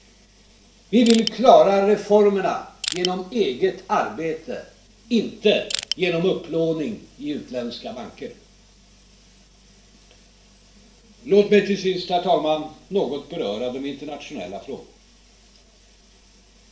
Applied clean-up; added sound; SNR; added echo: none; Crushing; 7 dB; reverberation time 0.5 s.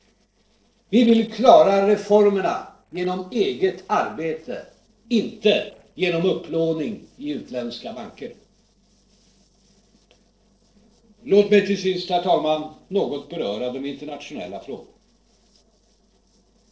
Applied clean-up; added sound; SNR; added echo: neural separator model SepFormer DNS4.